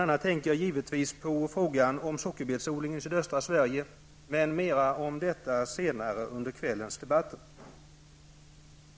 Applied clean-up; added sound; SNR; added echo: none; none; none; none.